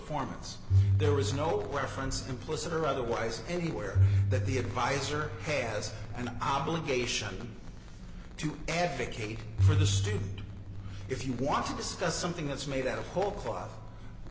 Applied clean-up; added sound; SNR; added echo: none; Bowed string instrument; -2 dB; none.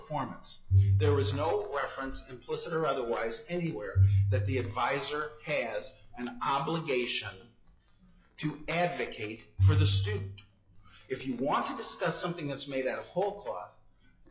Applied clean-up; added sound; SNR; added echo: classical method log-MMSE.